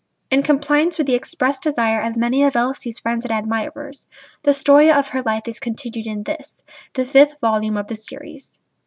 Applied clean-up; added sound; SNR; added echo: none; none; none; none.